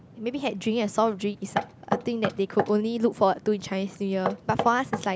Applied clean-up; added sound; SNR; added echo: none; Knock; 9 dB; none.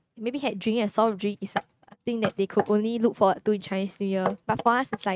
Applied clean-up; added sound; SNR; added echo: neural mask model RNNoise.